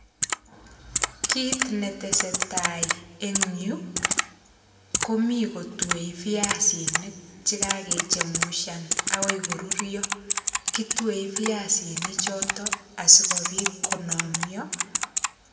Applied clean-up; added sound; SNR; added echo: none; Typing; 1 dB; reverberation time 1.1 s.